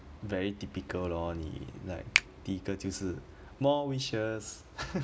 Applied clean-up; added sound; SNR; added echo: none; Finger snapping; 3 dB; none.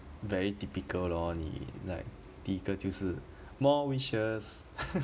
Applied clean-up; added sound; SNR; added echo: none; none; none; none.